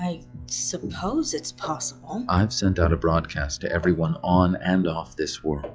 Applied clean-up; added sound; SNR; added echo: classical method log-MMSE.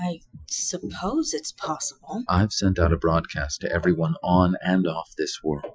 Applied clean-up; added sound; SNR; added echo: classical method Wiener filter.